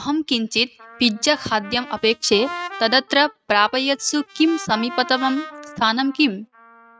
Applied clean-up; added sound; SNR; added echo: neural mask model RNNoise.